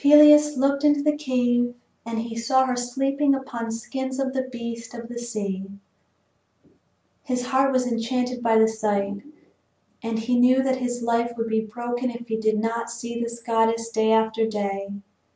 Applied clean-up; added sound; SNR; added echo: none; none; none; none.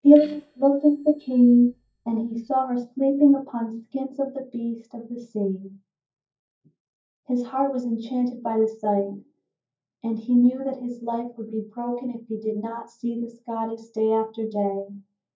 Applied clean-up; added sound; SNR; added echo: neural mask model DeepFilterNet 3.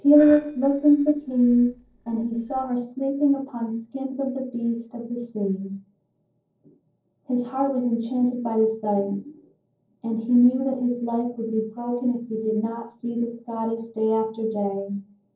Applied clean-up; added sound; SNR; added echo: neural separator model SepFormer DNS4.